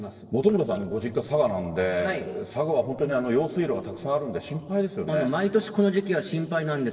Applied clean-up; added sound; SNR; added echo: neural separator model SepFormer DNS4.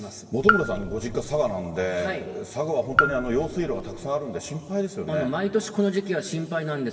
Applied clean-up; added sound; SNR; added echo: none; Raindrop / Drip; 1 dB; reverberation time 2.0 s.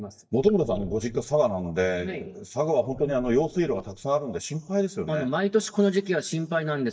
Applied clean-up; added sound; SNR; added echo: neural mask model DeepFilterNet 3.